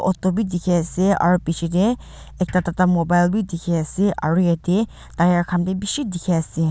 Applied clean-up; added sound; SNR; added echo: none; none; none; none.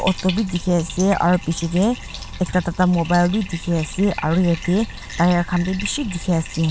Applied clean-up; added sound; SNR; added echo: none; Bathtub (filling or washing); 12 dB; none.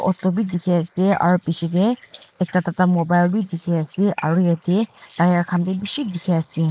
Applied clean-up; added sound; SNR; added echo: neural mask model Resemble Enhance denoiser.